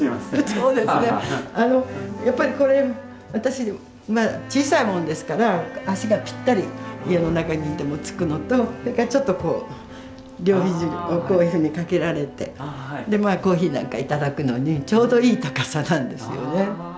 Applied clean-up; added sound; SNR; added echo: none; none; none; none.